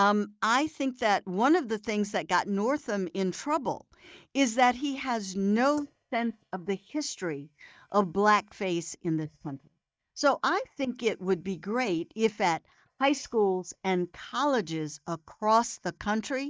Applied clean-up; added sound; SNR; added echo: neural mask model DeepFilterNet 3.